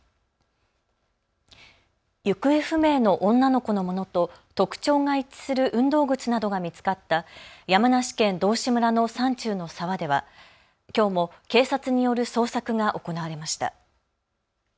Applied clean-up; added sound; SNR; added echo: none; none; none; none.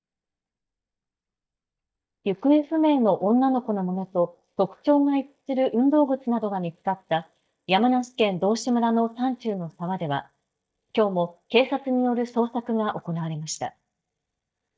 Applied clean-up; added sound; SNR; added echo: neural mask model DeepFilterNet 3.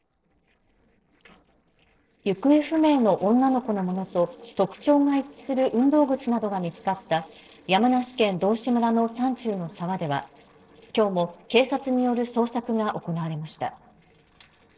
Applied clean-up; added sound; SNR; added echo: neural separator model SepFormer DNS4.